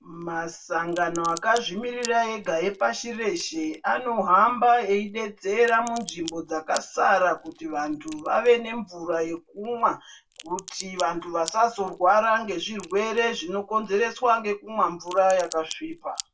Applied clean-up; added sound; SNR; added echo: none; Crack; 20 dB; reverberation time 0.1 s.